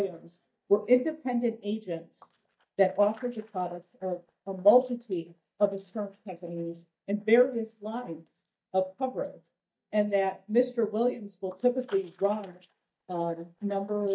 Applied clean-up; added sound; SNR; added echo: neural mask model DeepFilterNet 3.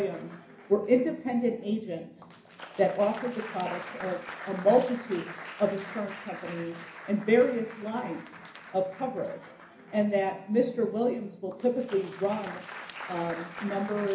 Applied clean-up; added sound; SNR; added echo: none; Applause; 15 dB; reverberation time 0.5 s.